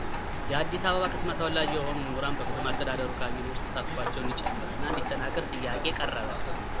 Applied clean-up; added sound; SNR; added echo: none; Rain; -2 dB; none.